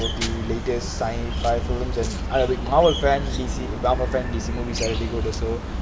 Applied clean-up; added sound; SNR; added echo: none; none; none; none.